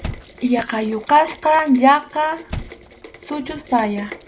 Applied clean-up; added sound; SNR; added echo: none; Rain + Thump, thud; 15 dB; none.